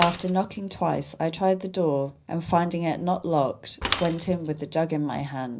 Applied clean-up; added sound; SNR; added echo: none; Mechanisms / Bicycle; 10 dB; reverberation time 0.4 s.